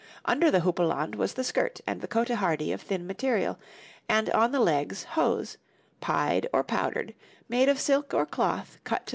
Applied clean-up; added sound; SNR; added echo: none; none; none; none.